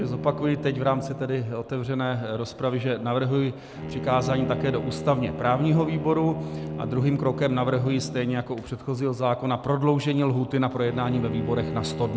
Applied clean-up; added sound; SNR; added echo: none; Bowed string instrument; 9 dB; none.